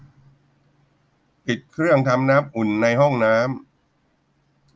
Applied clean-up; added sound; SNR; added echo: none; none; none; none.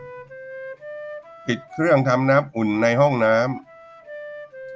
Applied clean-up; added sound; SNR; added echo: none; Wind instrument, woodwind instrument; 16 dB; none.